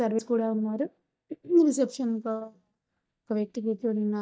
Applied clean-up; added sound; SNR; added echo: neural mask model DeepFilterNet 3.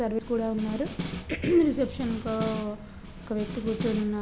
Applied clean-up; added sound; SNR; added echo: none; Snare drum; 10 dB; none.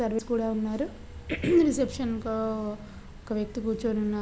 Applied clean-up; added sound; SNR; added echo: none; none; none; none.